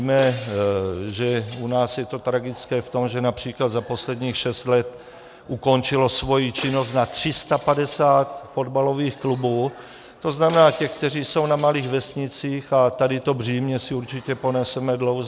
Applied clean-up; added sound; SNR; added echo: none; Shatter; 19 dB; none.